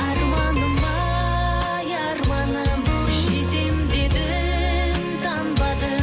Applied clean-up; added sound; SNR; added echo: none; none; none; none.